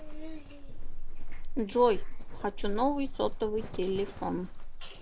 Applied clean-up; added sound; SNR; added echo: none; Livestock, farm animals, working animals; 0 dB; none.